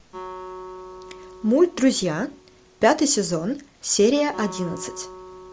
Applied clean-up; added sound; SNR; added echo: none; Acoustic guitar; 17 dB; none.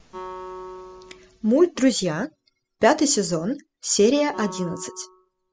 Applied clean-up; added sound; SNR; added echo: classical method spectral subtraction.